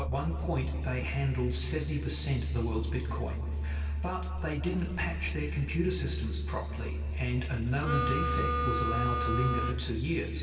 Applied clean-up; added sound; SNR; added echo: none; Harmonica; 2 dB; reverberation time 2.5 s.